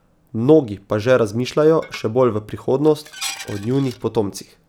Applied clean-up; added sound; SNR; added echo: none; Dishes, pots, and pans; 17 dB; none.